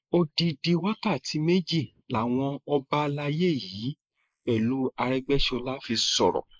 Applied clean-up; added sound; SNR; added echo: neural mask model Resemble Enhance denoiser.